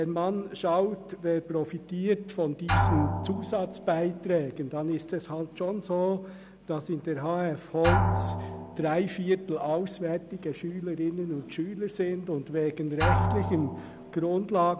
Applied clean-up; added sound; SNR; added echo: none; Drum; 4 dB; none.